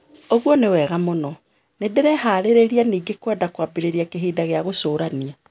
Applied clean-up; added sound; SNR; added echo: none; none; none; none.